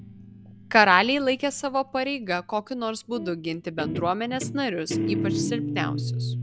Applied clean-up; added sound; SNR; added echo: none; Guitar; 6 dB; none.